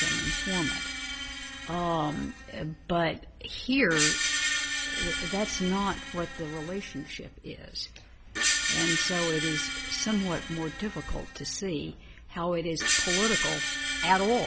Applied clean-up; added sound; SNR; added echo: none; Screech; 1 dB; none.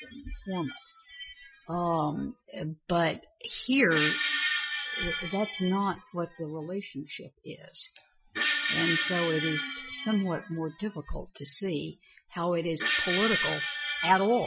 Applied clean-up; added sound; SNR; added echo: classical method Wiener filter.